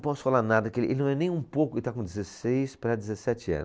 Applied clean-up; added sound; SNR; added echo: none; none; none; none.